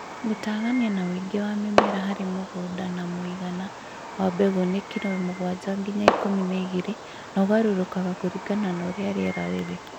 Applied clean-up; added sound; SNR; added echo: none; Fireworks; 5 dB; none.